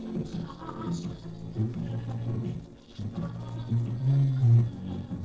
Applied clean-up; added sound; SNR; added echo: neural separator model SepFormer DNS4.